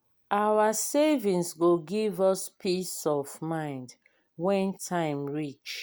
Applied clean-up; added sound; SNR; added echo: none; none; none; none.